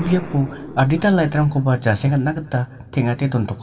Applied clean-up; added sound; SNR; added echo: none; Explosion; 18 dB; reverberation time 2.8 s.